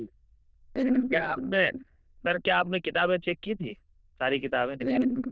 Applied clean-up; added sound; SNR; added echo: neural diffusion model UNIVERSE++.